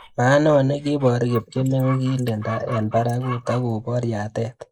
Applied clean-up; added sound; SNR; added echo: neural mask model Resemble Enhance denoiser.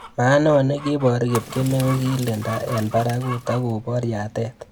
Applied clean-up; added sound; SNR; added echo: none; Fire + Chicken, rooster; 14 dB; none.